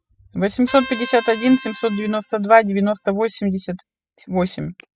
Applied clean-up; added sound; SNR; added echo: classical method spectral subtraction.